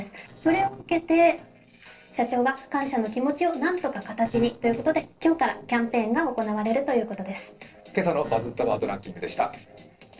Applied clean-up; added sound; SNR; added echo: neural separator model SepFormer DNS4.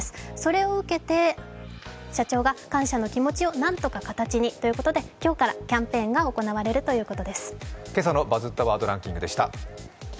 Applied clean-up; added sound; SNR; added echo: none; none; none; none.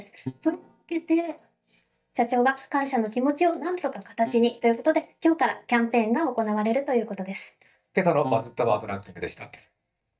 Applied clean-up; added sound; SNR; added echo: neural mask model DeepFilterNet 3.